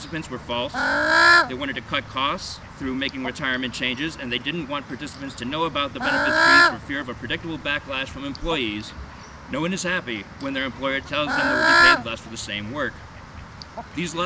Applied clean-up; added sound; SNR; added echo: none; Bird / Fowl; -4 dB; none.